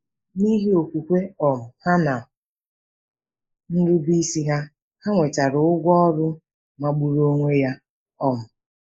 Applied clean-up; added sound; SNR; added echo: neural mask model Resemble Enhance denoiser.